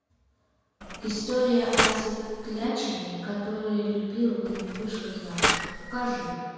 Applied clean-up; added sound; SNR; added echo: none; Mechanisms; 1 dB; reverberation time 1.9 s.